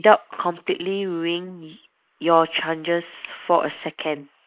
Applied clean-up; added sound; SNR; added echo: neural mask model Resemble Enhance denoiser.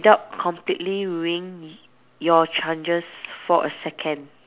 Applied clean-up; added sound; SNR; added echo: none; none; none; none.